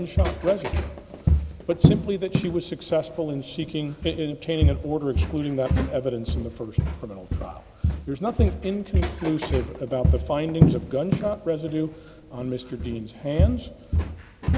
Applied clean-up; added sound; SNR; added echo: none; Walk, footsteps; -3 dB; none.